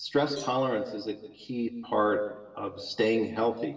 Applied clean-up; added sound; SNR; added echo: neural separator model SepFormer DNS4.